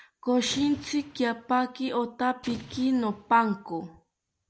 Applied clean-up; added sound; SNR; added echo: none; Explosion; 19 dB; none.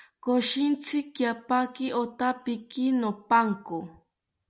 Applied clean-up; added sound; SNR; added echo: none; none; none; none.